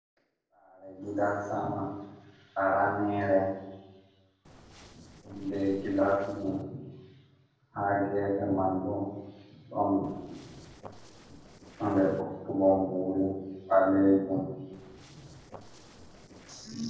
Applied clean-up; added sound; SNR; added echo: neural separator model SepFormer DNS4.